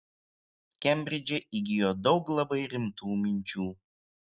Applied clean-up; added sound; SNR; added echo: none; none; none; none.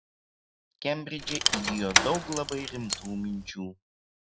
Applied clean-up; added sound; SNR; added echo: none; Rattle / Keys jangling; -4 dB; none.